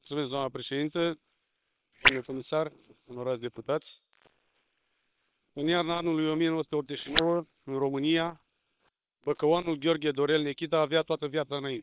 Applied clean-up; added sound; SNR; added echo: neural separator model SepFormer WHAM!.